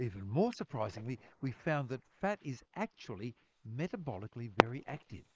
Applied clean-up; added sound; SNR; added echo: neural mask model Resemble Enhance denoiser.